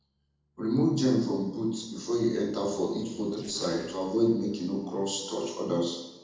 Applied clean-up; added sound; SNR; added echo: neural separator model SepFormer DNS4.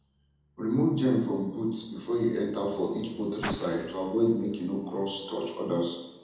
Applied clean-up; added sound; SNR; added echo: none; Car; 17 dB; reverberation time 0.9 s.